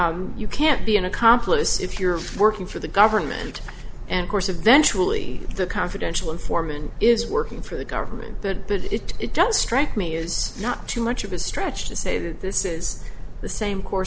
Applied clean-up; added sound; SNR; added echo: none; none; none; none.